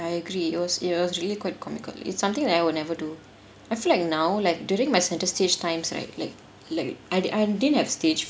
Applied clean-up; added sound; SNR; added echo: none; none; none; none.